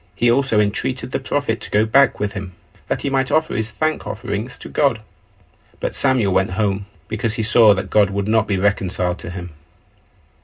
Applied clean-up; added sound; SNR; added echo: none; none; none; reverberation time 0.2 s.